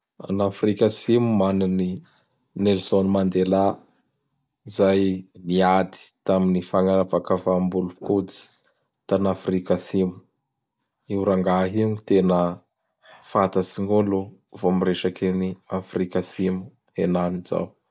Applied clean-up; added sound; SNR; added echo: none; none; none; none.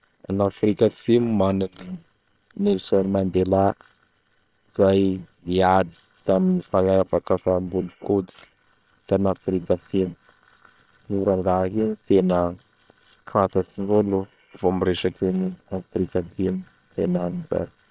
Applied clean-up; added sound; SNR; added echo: neural separator model SepFormer WHAM!.